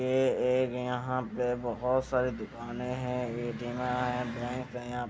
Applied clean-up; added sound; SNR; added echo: none; none; none; none.